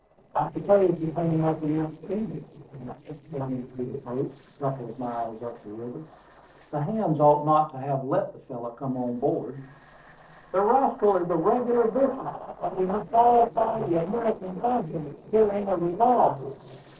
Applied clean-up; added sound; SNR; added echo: neural separator model SepFormer DNS4.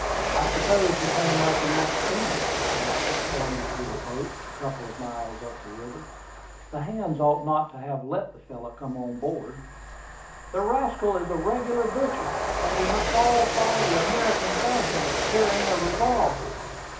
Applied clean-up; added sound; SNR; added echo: none; Train; 1 dB; reverberation time 0.4 s.